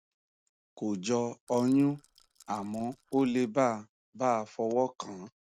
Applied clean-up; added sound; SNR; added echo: neural mask model RNNoise.